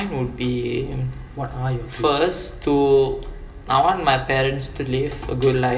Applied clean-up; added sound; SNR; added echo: none; none; none; reverberation time 2.2 s.